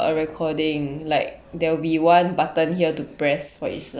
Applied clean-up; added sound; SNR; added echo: none; none; none; none.